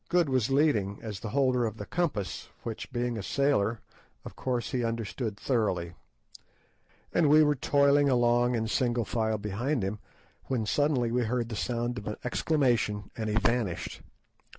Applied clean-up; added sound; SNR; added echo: none; none; none; none.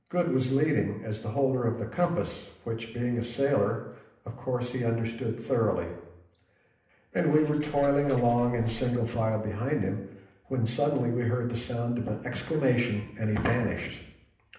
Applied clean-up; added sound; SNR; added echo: none; Liquid; 17 dB; reverberation time 0.8 s.